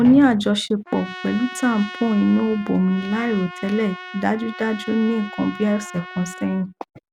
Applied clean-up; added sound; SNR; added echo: none; Trumpet; 16 dB; none.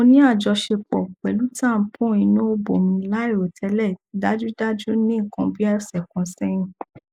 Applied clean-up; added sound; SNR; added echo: neural mask model Resemble Enhance denoiser.